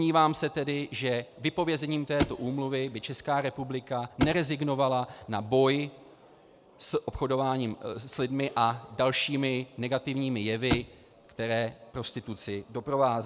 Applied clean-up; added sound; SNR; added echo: none; Thump, thud; 3 dB; none.